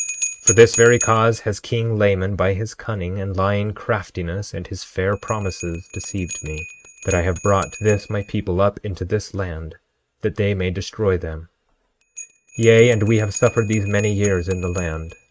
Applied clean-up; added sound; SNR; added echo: neural mask model RNNoise.